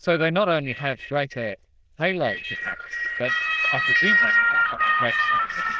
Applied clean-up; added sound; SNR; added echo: neural diffusion model UNIVERSE++.